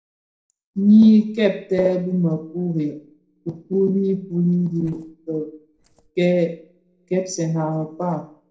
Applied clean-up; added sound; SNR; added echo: neural separator model SepFormer DNS4.